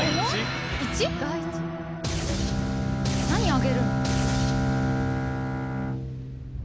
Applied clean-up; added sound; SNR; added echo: none; Bowed string instrument; -1 dB; none.